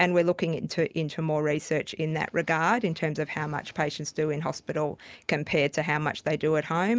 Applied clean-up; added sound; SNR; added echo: none; none; none; none.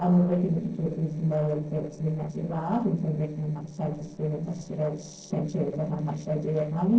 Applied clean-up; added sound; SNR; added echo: neural separator model SepFormer DNS4.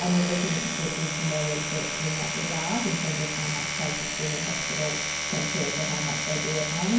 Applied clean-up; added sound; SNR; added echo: none; Domestic sounds, home sounds; 0 dB; reverberation time 0.9 s.